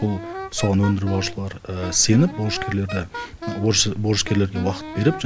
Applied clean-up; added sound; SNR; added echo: none; Wind instrument, woodwind instrument; 12 dB; none.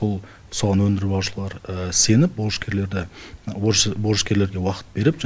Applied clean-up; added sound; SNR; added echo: none; none; none; none.